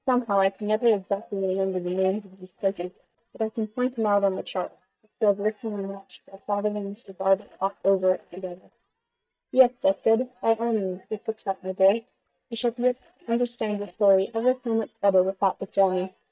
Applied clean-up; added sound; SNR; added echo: neural mask model DeepFilterNet 3.